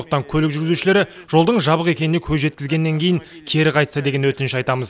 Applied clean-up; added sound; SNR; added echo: none; none; none; none.